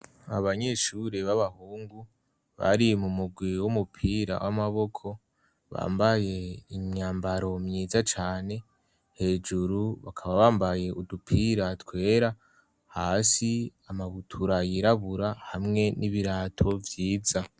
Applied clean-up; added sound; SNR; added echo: none; none; none; none.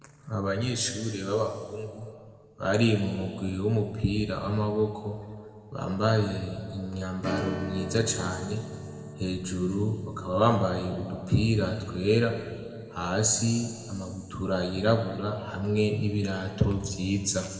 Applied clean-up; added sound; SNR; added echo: none; Strum; 16 dB; reverberation time 2.1 s.